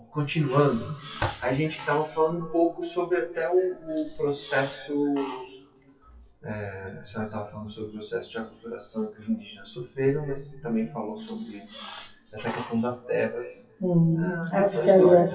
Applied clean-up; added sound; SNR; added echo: classical method WPE with log-MMSE.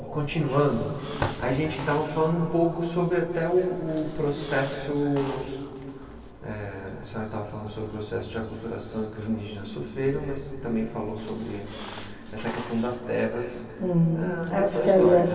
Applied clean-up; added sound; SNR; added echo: none; Squeak; 17 dB; reverberation time 2.5 s.